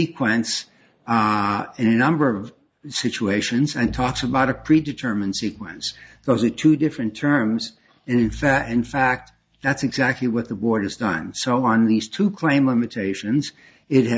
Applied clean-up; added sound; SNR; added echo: neural mask model DeepFilterNet 3.